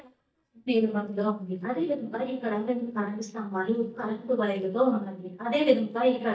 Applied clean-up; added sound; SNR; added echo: neural mask model DeepFilterNet 3.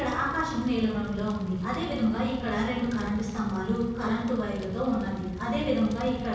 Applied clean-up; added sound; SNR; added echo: none; Fire; 11 dB; reverberation time 1.1 s.